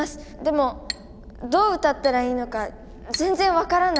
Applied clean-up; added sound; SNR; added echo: none; Chink, clink; 16 dB; none.